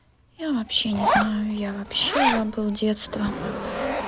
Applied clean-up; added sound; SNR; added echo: none; Zipper (clothing); 1 dB; none.